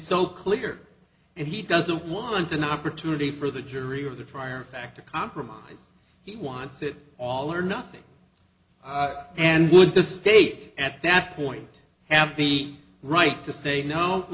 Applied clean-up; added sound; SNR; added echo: none; none; none; none.